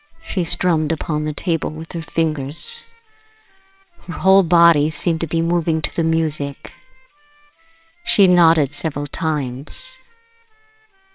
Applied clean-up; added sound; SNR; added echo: neural separator model SepFormer WHAMR!.